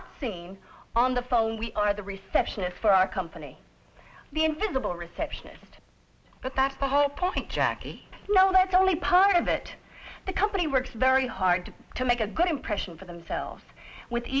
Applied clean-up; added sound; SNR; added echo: none; none; none; none.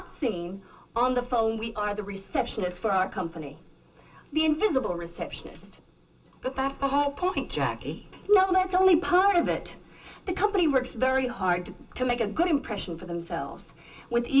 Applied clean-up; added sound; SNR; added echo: none; none; none; reverberation time 0.2 s.